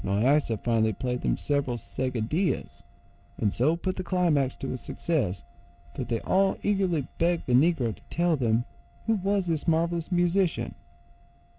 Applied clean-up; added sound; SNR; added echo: neural separator model SepFormer DNS4.